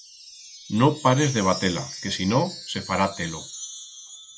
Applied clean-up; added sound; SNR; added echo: none; Wind chime; 13 dB; none.